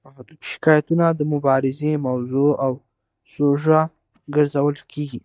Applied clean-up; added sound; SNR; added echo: neural mask model DeepFilterNet 3.